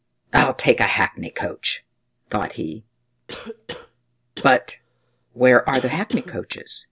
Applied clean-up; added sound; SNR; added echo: none; Cough; 16 dB; none.